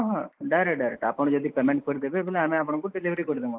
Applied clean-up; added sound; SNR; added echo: neural mask model Resemble Enhance denoiser.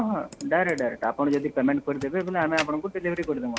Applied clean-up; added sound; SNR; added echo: none; Computer keyboard; 14 dB; none.